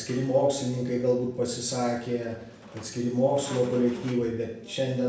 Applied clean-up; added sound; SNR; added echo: none; Squeak; 19 dB; reverberation time 0.6 s.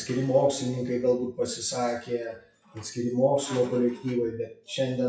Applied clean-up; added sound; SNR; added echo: classical method WPE with log-MMSE.